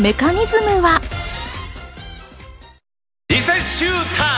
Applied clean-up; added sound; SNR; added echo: none; none; none; none.